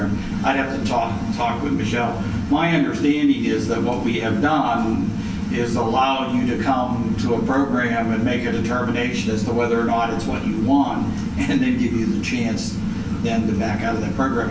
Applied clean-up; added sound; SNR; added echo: none; none; none; reverberation time 0.2 s.